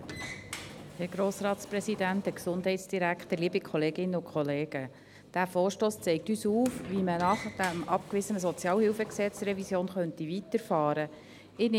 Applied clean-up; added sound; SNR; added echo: none; Sliding door; 16 dB; none.